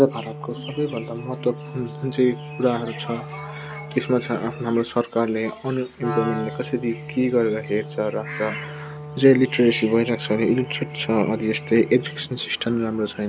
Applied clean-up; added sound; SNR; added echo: none; Wind instrument, woodwind instrument; 12 dB; none.